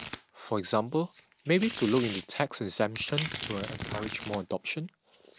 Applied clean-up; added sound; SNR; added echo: none; Domestic sounds, home sounds; 10 dB; none.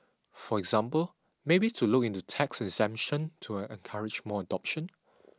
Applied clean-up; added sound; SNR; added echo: none; none; none; none.